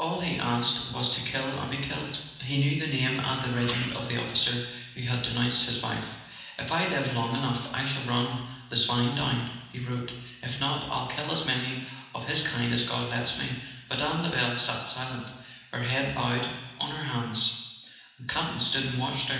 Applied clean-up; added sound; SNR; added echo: none; Sneeze; 13 dB; reverberation time 1.1 s.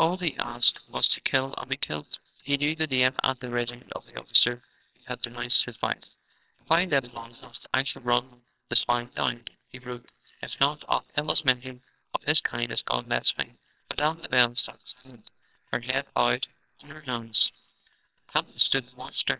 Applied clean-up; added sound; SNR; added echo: neural separator model SepFormer WHAMR!.